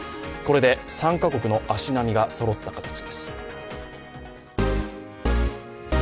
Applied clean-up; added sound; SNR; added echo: none; none; none; none.